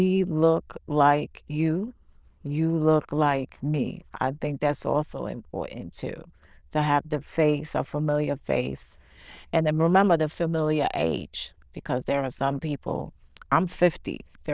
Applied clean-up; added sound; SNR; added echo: neural diffusion model UNIVERSE++.